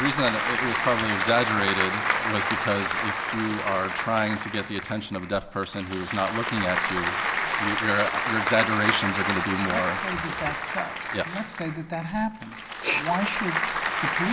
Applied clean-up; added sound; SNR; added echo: none; Applause / Crowd; 0 dB; none.